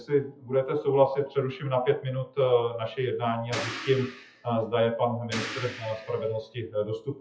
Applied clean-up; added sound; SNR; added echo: classical method WPE with log-MMSE.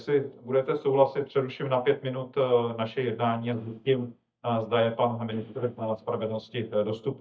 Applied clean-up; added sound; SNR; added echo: neural mask model DeepFilterNet 3.